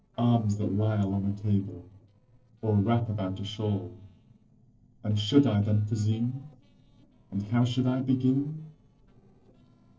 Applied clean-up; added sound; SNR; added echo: neural separator model SepFormer DNS4.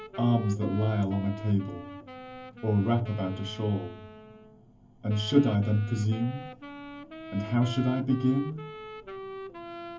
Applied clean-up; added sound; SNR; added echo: none; Wind instrument, woodwind instrument; 13 dB; reverberation time 0.3 s.